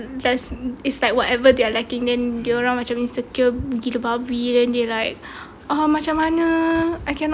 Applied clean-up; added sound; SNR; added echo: none; none; none; none.